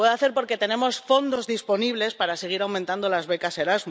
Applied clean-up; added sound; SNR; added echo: none; none; none; none.